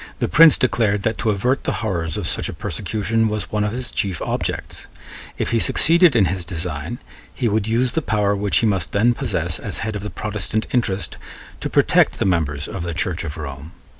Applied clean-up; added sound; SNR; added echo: none; none; none; none.